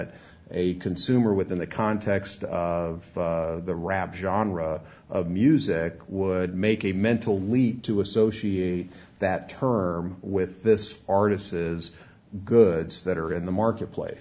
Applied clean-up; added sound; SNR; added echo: none; none; none; none.